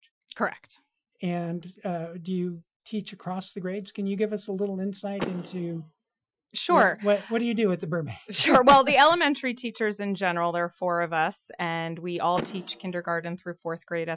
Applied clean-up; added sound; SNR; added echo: classical method Wiener filter.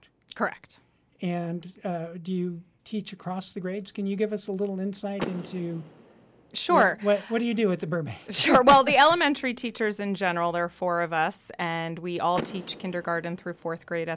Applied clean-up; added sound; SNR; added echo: none; Door / Car; 20 dB; none.